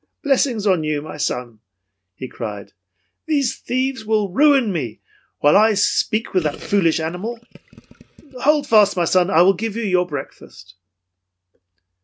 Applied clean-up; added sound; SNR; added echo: none; Gurgling; 19 dB; none.